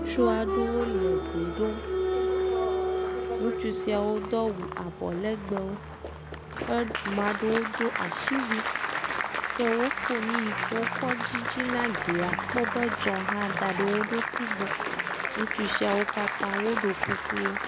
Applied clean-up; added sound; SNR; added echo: none; Applause; 0 dB; none.